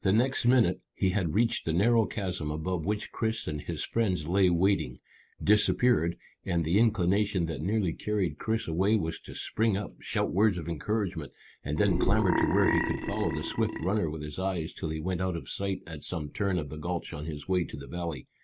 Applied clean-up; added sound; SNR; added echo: none; Burping, eructation; 2 dB; none.